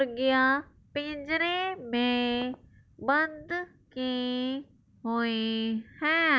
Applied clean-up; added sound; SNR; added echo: none; none; none; none.